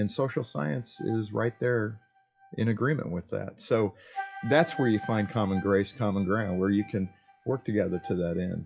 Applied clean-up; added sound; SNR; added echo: classical method WPE with log-MMSE.